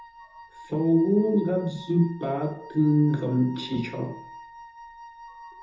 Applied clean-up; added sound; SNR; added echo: none; Wind instrument, woodwind instrument; 20 dB; reverberation time 0.6 s.